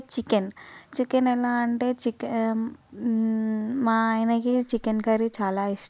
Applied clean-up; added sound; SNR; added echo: neural mask model Resemble Enhance denoiser.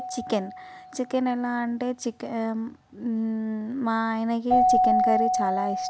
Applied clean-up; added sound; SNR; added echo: none; Keyboard (musical); 0 dB; none.